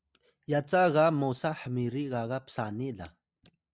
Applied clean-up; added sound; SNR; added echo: none; none; none; none.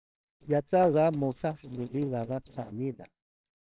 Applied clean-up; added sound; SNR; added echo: neural separator model SepFormer WHAMR!.